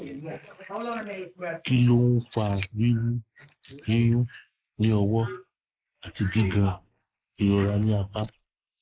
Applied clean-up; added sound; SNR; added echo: neural mask model Resemble Enhance denoiser.